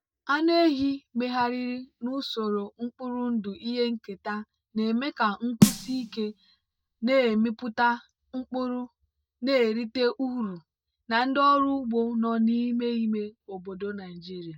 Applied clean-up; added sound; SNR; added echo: neural mask model DeepFilterNet 3.